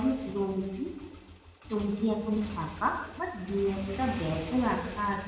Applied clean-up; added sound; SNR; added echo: none; Motorcycle / Engine; 12 dB; reverberation time 1.1 s.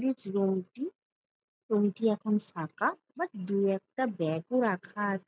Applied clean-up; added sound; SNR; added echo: none; none; none; none.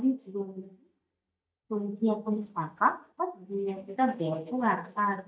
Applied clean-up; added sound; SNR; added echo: neural mask model DeepFilterNet 3.